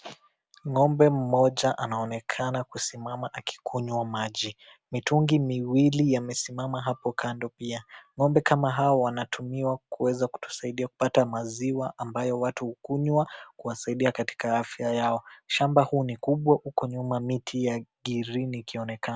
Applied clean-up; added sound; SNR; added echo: none; none; none; none.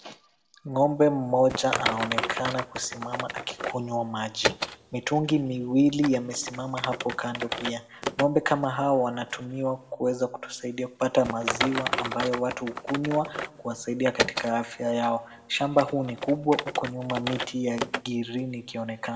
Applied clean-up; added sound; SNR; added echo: none; Typing; 7 dB; reverberation time 0.7 s.